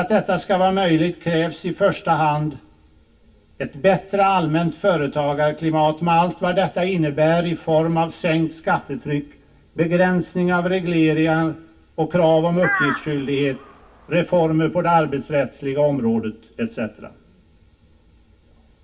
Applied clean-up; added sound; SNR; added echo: none; Crow; 7 dB; reverberation time 0.1 s.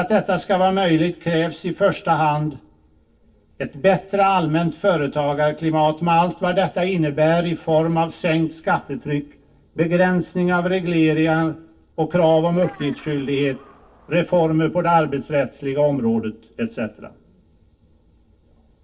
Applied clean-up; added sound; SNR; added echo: neural separator model SepFormer DNS4.